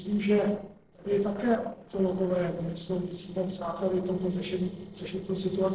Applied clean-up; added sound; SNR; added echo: neural separator model SepFormer DNS4.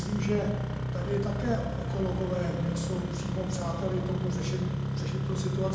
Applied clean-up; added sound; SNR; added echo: none; Engine starting; -1 dB; reverberation time 0.9 s.